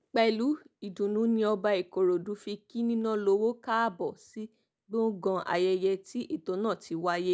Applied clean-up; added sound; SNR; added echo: none; none; none; none.